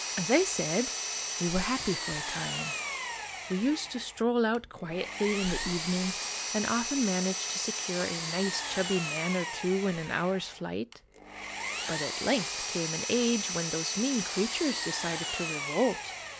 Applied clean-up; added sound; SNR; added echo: none; Power tool; 4 dB; none.